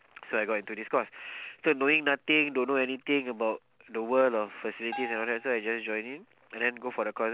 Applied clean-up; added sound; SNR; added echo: none; Bell; 14 dB; none.